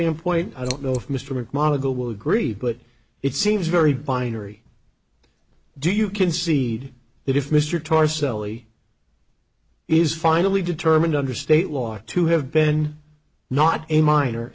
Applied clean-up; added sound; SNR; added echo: none; Scissors; 12 dB; none.